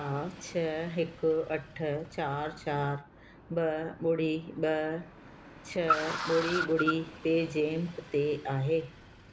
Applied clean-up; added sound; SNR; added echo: none; Car; 8 dB; none.